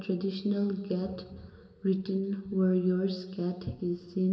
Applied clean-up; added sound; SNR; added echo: none; none; none; reverberation time 1.8 s.